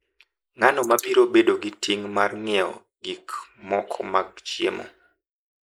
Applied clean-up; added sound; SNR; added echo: neural mask model Resemble Enhance denoiser.